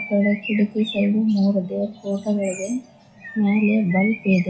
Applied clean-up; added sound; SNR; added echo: classical method WPE with log-MMSE.